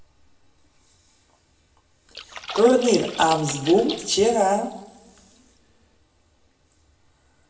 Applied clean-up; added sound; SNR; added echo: none; Splash, splatter; 12 dB; reverberation time 0.9 s.